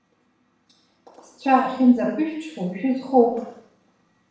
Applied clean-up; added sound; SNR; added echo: none; none; none; reverberation time 0.6 s.